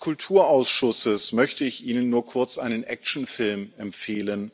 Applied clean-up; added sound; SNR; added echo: none; none; none; none.